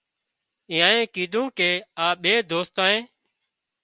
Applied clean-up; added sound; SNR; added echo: none; none; none; none.